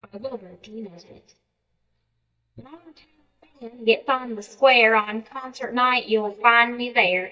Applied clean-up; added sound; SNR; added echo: neural mask model DeepFilterNet 3.